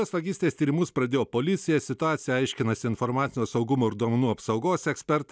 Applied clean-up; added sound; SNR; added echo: none; none; none; none.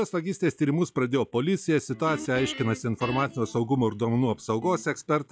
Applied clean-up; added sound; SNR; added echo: classical method log-MMSE.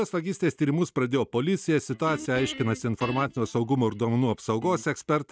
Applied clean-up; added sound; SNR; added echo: neural mask model RNNoise.